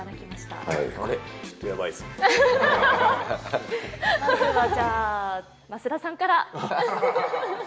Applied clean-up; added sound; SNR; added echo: none; none; none; none.